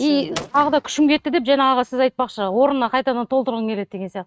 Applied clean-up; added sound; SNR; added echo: neural mask model RNNoise.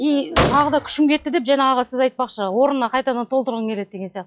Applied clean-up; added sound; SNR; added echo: classical method log-MMSE.